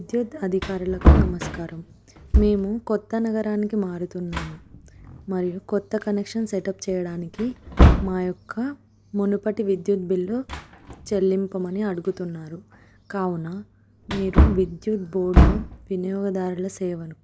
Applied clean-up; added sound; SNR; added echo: none; Wood; -2 dB; none.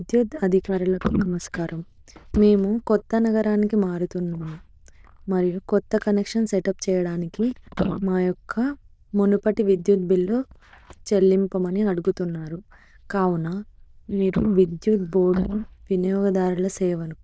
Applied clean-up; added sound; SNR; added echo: neural diffusion model UNIVERSE++.